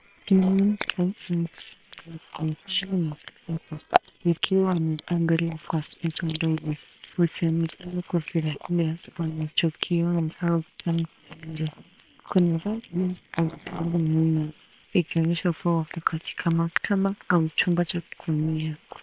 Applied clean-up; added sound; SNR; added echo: neural separator model SepFormer WHAM!.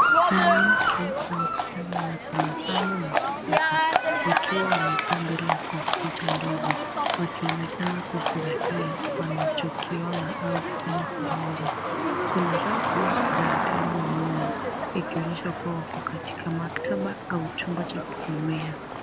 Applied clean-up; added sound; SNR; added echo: none; Livestock, farm animals, working animals; -5 dB; none.